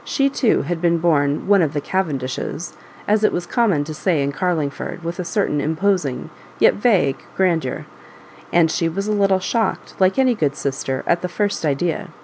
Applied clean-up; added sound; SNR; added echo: none; none; none; none.